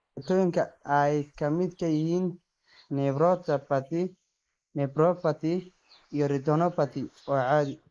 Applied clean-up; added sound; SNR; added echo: neural mask model Resemble Enhance denoiser.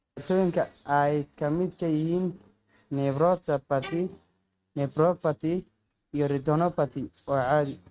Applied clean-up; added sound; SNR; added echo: neural mask model RNNoise.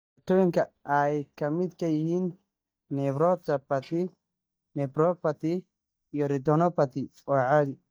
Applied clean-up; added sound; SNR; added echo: neural mask model DeepFilterNet 3.